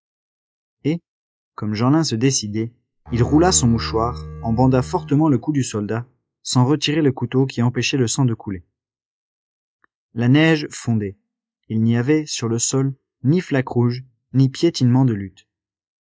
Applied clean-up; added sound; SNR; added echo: classical method log-MMSE.